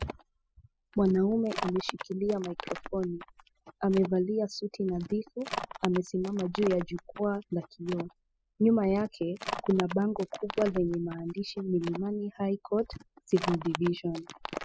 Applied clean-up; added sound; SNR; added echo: classical method spectral subtraction.